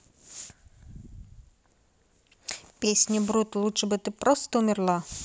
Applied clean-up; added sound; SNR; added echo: none; none; none; none.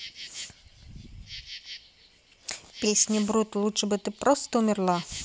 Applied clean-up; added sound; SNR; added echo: none; Insect; 17 dB; none.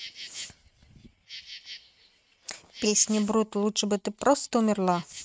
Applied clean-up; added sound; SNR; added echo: neural mask model RNNoise.